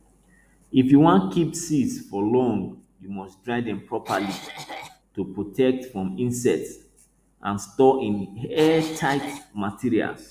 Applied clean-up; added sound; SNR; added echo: none; Cough; 13 dB; none.